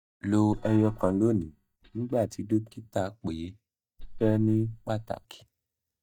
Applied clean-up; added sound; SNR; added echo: neural mask model DeepFilterNet 3.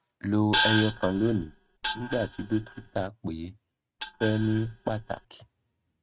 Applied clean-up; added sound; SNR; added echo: neural mask model RNNoise.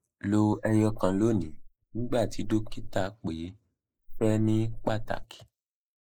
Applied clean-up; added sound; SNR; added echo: neural mask model Resemble Enhance denoiser.